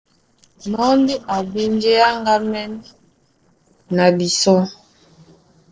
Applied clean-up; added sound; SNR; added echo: neural separator model SepFormer DNS4.